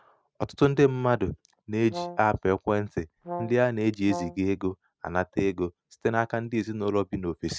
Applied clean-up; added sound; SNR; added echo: neural mask model RNNoise.